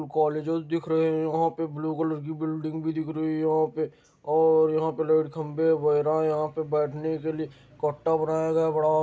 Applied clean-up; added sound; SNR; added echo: none; none; none; none.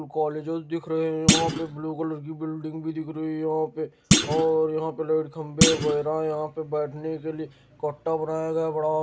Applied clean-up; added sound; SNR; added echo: none; Thump, thud; -1 dB; none.